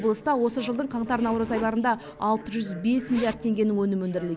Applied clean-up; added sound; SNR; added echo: none; Zipper (clothing); 20 dB; none.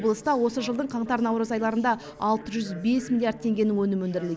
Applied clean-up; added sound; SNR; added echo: none; none; none; none.